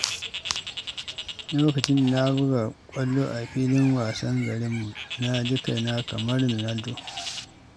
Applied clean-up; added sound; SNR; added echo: none; Bird; 12 dB; none.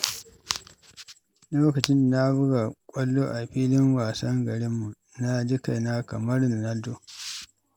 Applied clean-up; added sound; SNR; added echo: none; none; none; none.